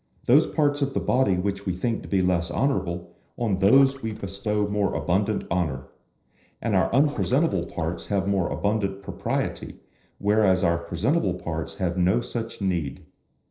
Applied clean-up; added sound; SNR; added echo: neural separator model SepFormer DNS4.